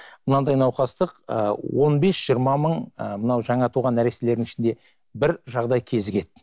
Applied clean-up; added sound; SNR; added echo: none; none; none; none.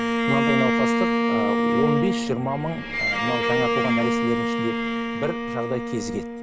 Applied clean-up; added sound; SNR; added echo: none; Bowed string instrument; -5 dB; none.